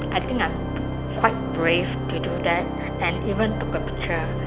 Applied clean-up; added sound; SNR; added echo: none; Organ; 1 dB; none.